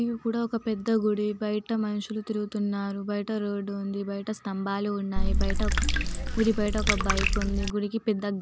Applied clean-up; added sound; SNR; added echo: none; Water / Liquid; -4 dB; none.